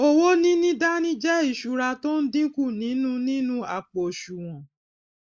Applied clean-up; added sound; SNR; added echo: neural mask model Resemble Enhance denoiser.